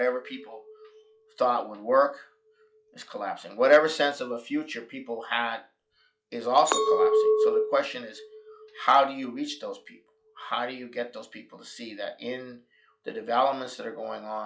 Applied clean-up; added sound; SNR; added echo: classical method log-MMSE.